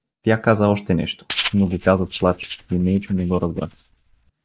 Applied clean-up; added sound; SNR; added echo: neural mask model DeepFilterNet 3.